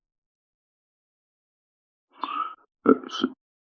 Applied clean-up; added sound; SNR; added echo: neural mask model Resemble Enhance denoiser.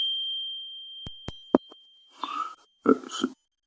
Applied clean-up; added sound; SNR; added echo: none; Glockenspiel; 7 dB; none.